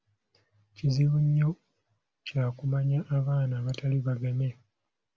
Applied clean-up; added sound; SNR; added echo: none; none; none; none.